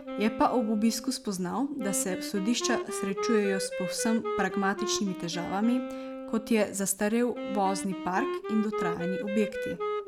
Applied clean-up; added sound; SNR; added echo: none; Wind instrument, woodwind instrument; 6 dB; none.